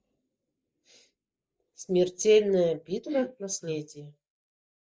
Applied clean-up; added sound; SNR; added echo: neural mask model Resemble Enhance denoiser.